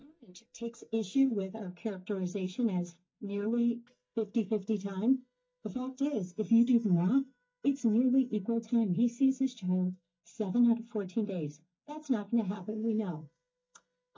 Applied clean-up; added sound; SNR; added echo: neural mask model DeepFilterNet 3.